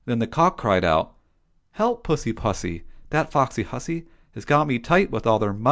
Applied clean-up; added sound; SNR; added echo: none; none; none; none.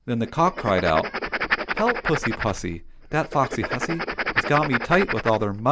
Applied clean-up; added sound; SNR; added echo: none; Writing; 5 dB; none.